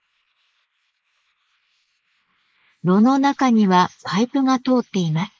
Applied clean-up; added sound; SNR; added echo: neural mask model Resemble Enhance denoiser.